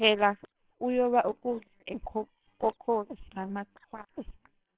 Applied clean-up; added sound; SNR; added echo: neural separator model SepFormer WHAMR!.